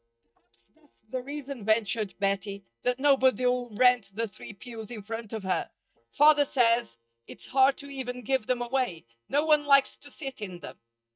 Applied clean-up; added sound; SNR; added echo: neural mask model DeepFilterNet 3.